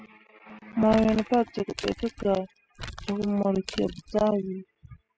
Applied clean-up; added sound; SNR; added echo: classical method spectral subtraction.